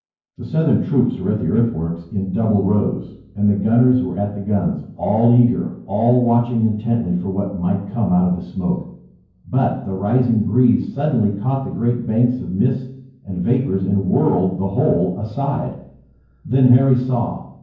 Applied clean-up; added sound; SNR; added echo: none; none; none; reverberation time 0.9 s.